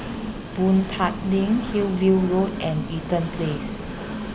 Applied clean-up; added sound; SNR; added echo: none; Train; 9 dB; none.